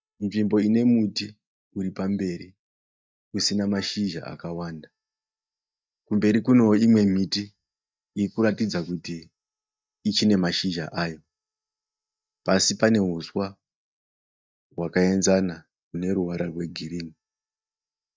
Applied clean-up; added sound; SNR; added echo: neural mask model DeepFilterNet 3.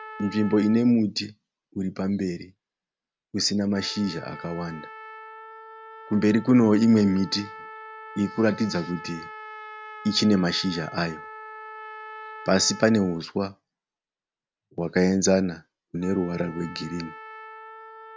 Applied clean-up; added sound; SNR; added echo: none; Trumpet; 17 dB; none.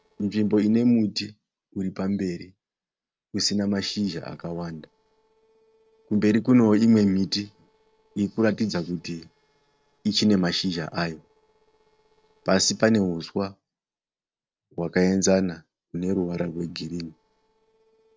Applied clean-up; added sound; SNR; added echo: neural separator model SepFormer DNS4.